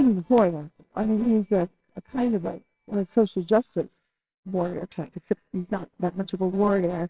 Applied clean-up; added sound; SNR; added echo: neural separator model SepFormer WHAMR!.